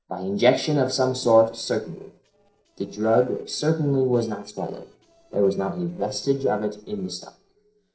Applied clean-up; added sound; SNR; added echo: neural separator model SepFormer DNS4.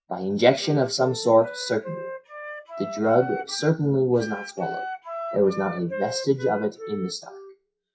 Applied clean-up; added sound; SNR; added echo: classical method WPE with log-MMSE.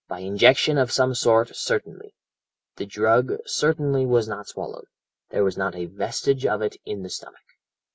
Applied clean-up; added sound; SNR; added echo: none; none; none; none.